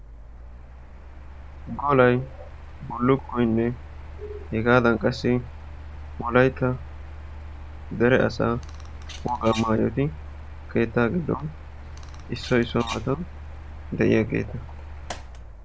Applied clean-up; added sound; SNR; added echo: none; Bird vocalization, bird call, bird song + Mechanical fan; 12 dB; none.